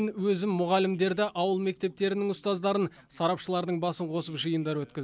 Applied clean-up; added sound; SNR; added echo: none; none; none; none.